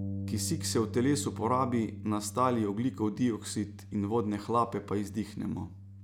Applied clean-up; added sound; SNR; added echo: none; Bass guitar; 10 dB; none.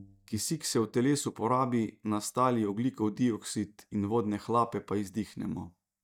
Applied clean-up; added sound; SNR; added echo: neural mask model DeepFilterNet 3.